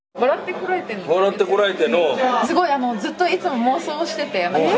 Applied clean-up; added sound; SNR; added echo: none; none; none; none.